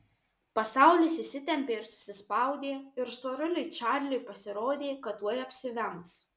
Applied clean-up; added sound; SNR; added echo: none; none; none; none.